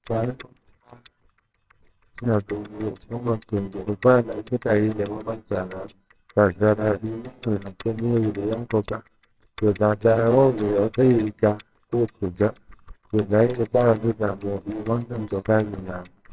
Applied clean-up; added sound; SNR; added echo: neural separator model SepFormer WHAMR!.